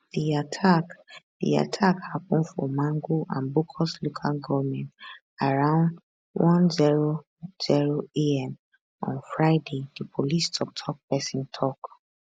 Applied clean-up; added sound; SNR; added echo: none; none; none; none.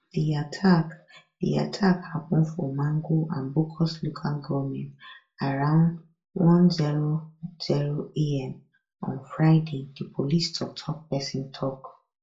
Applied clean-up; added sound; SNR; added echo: none; none; none; reverberation time 0.2 s.